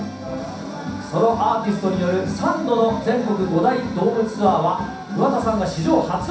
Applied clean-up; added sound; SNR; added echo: none; none; none; reverberation time 0.7 s.